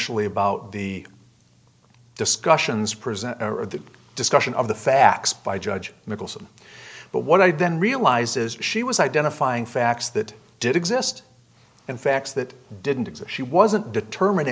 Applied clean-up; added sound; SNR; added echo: none; none; none; none.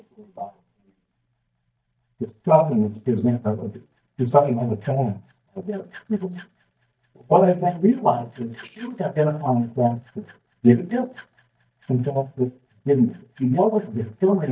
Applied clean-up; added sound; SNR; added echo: neural mask model DeepFilterNet 3.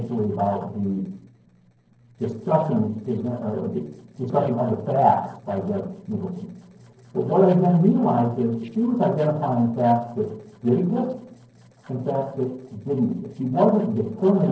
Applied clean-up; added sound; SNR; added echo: neural separator model SepFormer DNS4.